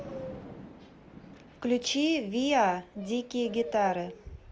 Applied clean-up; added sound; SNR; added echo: none; Thunder; 20 dB; none.